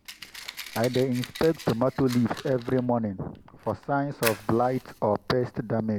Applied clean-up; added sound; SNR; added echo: none; Fire; 15 dB; none.